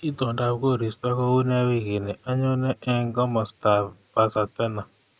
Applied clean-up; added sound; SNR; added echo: neural mask model RNNoise.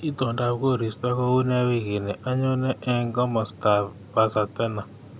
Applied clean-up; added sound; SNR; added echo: none; Cricket; 20 dB; none.